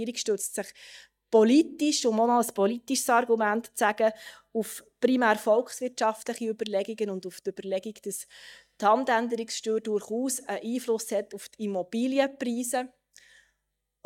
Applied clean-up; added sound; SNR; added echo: neural mask model DeepFilterNet 3.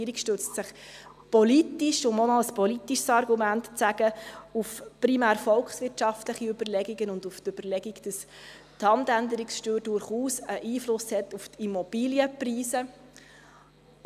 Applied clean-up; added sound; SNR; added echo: none; none; none; none.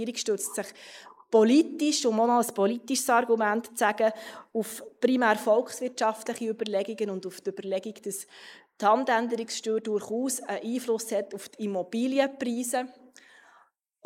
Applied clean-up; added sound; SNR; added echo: neural mask model Resemble Enhance denoiser.